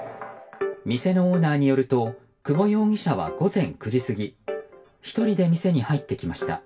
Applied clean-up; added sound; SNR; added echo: none; none; none; reverberation time 0.2 s.